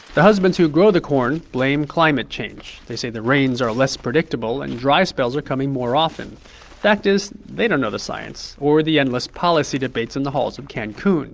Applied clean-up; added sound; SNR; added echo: none; none; none; none.